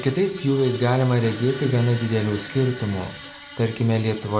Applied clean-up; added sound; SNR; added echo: none; Fart + Screech; 16 dB; none.